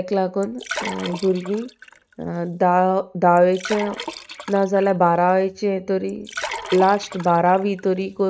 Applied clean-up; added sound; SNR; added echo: neural mask model RNNoise.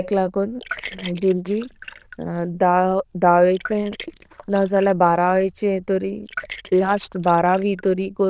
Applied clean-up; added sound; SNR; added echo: neural diffusion model UNIVERSE++.